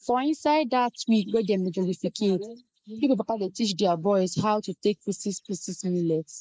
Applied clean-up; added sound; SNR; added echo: neural mask model Resemble Enhance denoiser.